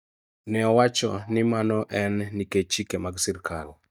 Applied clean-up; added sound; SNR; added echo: neural mask model DeepFilterNet 3.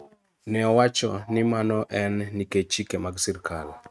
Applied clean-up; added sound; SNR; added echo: neural mask model RNNoise.